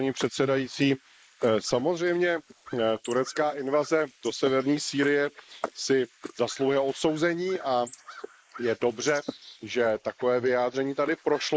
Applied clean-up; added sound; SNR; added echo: neural mask model Resemble Enhance denoiser.